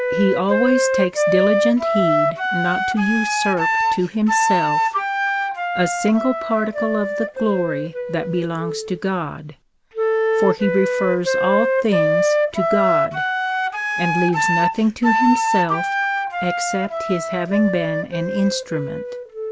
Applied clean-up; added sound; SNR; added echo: none; Wind instrument, woodwind instrument; -1 dB; none.